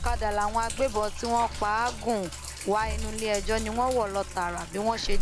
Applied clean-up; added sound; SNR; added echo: none; Sink (filling or washing); 4 dB; none.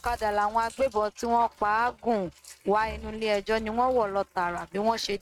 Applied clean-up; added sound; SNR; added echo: neural mask model RNNoise.